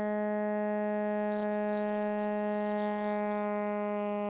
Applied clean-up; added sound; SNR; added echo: neural separator model SepFormer WHAMR!.